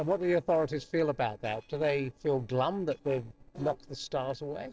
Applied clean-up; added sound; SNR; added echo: neural separator model SepFormer DNS4.